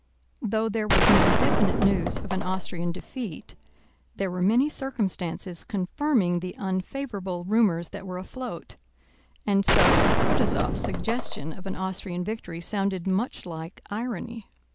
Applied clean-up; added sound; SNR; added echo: none; Gunshot, gunfire; -5 dB; none.